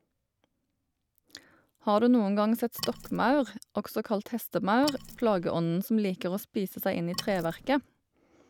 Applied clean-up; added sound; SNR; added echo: none; Wood; 13 dB; none.